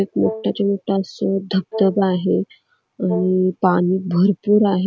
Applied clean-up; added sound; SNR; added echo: none; Wind instrument, woodwind instrument; 11 dB; none.